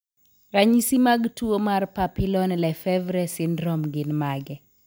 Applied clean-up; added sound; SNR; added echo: none; none; none; none.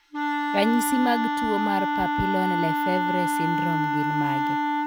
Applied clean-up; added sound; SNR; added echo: none; Wind instrument, woodwind instrument; -3 dB; none.